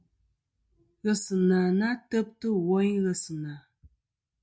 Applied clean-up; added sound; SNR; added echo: none; none; none; none.